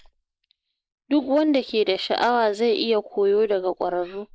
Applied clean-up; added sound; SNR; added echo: neural mask model Resemble Enhance denoiser.